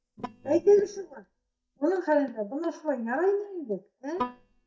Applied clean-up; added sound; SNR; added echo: neural mask model DeepFilterNet 3.